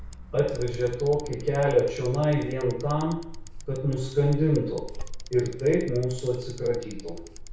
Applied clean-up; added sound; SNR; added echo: none; Bicycle; 11 dB; reverberation time 0.6 s.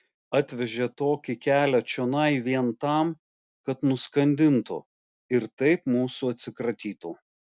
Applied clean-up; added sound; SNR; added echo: none; none; none; none.